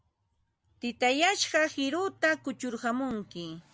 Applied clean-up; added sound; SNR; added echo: none; none; none; none.